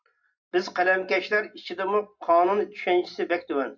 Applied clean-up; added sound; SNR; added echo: none; none; none; reverberation time 0.2 s.